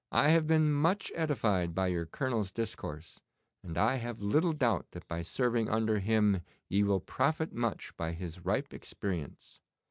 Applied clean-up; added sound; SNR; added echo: none; none; none; none.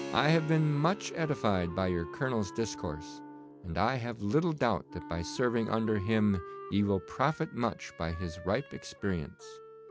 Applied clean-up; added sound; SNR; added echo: none; Keyboard (musical) + Wind instrument, woodwind instrument; 14 dB; none.